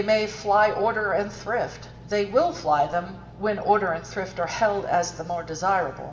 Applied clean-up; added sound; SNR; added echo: none; Engine; 19 dB; reverberation time 2.3 s.